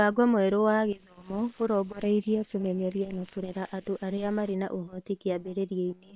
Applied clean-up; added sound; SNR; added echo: neural separator model SepFormer WHAM!.